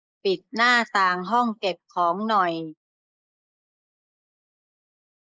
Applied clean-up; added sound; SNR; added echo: neural mask model Resemble Enhance denoiser.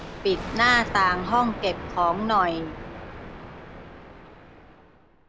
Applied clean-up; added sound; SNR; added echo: none; Thunder; 10 dB; none.